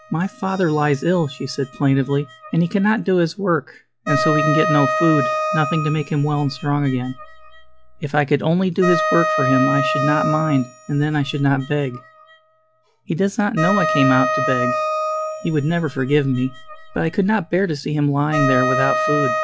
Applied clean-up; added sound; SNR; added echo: classical method log-MMSE.